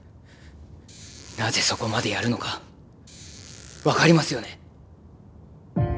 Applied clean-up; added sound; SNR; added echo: none; Squeak; 19 dB; none.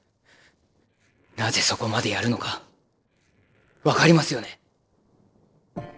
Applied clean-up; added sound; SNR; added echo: neural separator model SepFormer DNS4.